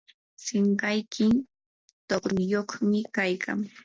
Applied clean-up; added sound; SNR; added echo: none; none; none; none.